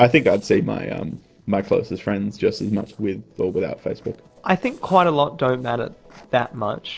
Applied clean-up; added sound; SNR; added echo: neural separator model SepFormer DNS4.